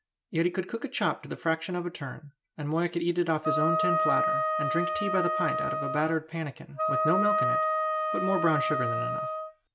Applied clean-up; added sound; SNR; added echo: none; Wind instrument, woodwind instrument; -3 dB; none.